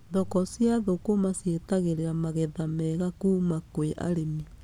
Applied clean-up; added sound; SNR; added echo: none; none; none; none.